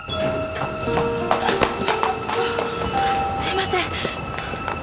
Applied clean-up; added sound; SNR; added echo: none; none; none; none.